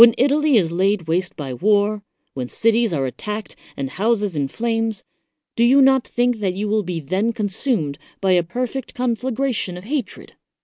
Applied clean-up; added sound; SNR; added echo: none; none; none; none.